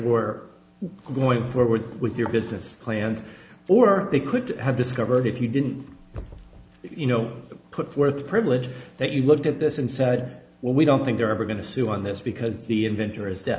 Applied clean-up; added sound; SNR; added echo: none; none; none; none.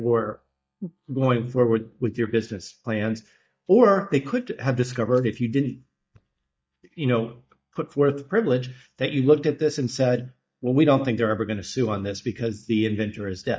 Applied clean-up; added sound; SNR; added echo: neural mask model DeepFilterNet 3.